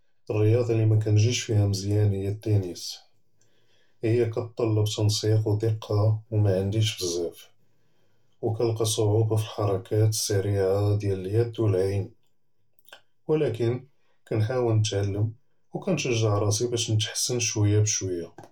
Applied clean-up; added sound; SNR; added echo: none; none; none; reverberation time 0.2 s.